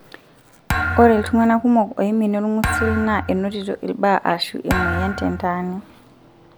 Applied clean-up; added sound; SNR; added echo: none; Thump, thud; 7 dB; none.